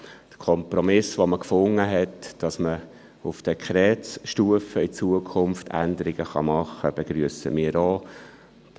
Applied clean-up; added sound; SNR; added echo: none; none; none; none.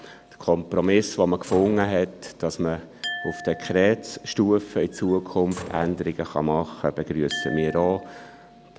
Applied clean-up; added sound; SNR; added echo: none; Glass + Slam; 16 dB; none.